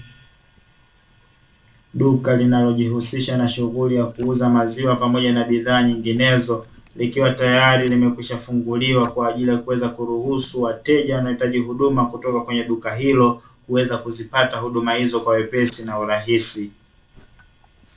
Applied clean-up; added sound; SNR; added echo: neural separator model SepFormer DNS4.